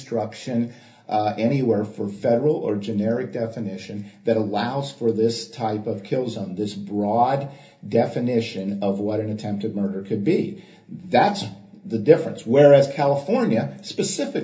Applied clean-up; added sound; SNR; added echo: none; none; none; reverberation time 0.3 s.